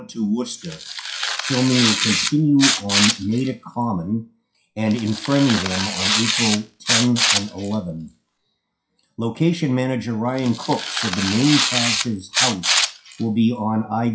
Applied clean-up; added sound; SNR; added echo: classical method WPE with log-MMSE.